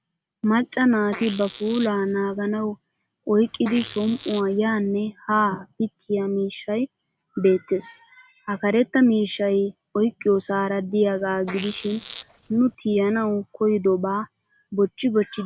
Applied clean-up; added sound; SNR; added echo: none; Fart; 17 dB; none.